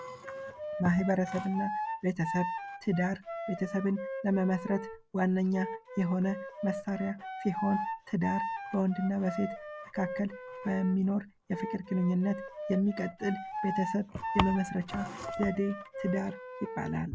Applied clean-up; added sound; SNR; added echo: none; Wind instrument, woodwind instrument; 8 dB; none.